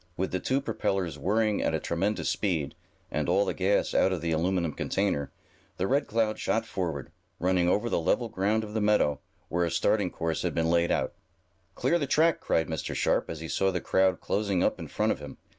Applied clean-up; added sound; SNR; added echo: none; none; none; none.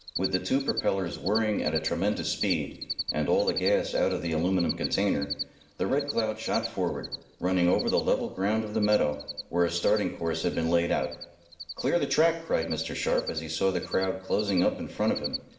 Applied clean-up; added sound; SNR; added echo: none; Cricket; 12 dB; reverberation time 0.8 s.